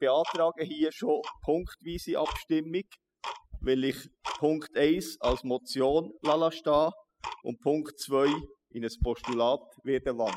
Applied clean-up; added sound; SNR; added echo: classical method spectral subtraction.